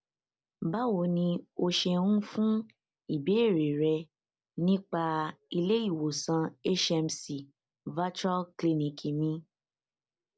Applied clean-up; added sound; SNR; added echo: none; none; none; none.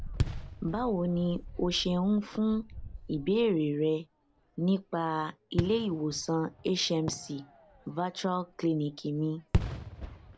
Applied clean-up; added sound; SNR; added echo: none; Fireworks; 8 dB; none.